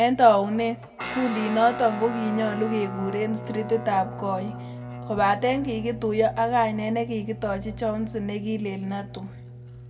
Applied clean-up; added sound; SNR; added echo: none; Guitar; 11 dB; reverberation time 0.7 s.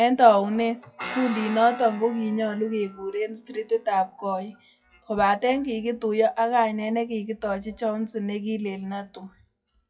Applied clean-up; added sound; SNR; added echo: classical method WPE with log-MMSE.